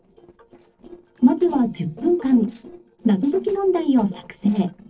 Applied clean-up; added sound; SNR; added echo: neural separator model SepFormer DNS4.